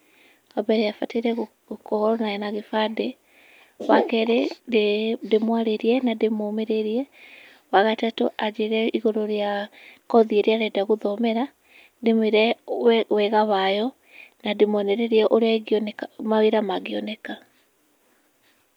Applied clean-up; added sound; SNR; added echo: none; none; none; none.